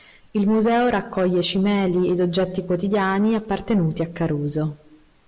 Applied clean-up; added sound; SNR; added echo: none; none; none; none.